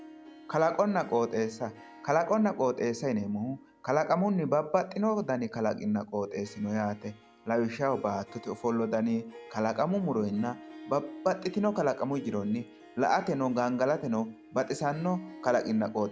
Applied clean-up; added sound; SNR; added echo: none; Harp; 20 dB; none.